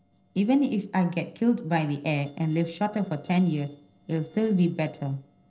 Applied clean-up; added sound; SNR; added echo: neural separator model SepFormer DNS4.